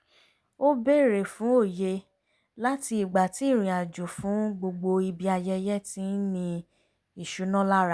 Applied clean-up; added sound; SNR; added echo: none; none; none; none.